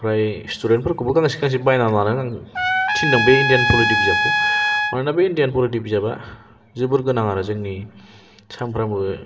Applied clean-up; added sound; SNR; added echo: none; Trumpet; -1 dB; reverberation time 1.2 s.